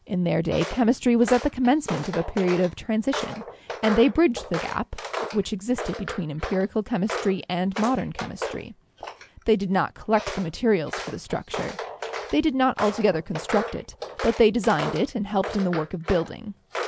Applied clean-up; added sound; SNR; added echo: none; Walk, footsteps; 10 dB; none.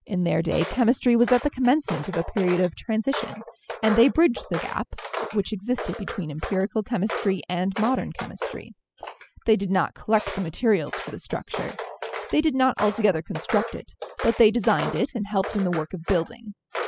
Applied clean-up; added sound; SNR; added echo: classical method spectral subtraction.